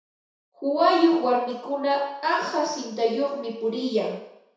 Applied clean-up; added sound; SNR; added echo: none; none; none; reverberation time 0.7 s.